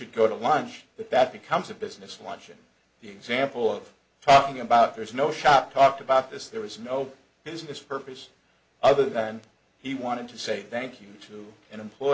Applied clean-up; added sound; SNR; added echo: none; none; none; none.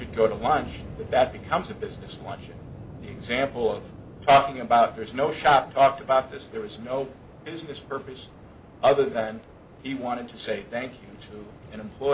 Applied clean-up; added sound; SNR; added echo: none; Waves, surf; 17 dB; none.